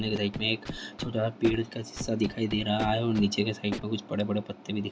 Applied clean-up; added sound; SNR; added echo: none; Scratching (performance technique); 11 dB; none.